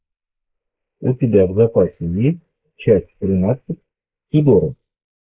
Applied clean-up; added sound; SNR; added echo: neural mask model Resemble Enhance denoiser.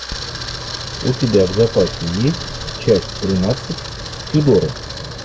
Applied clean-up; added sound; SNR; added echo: none; Camera; 11 dB; none.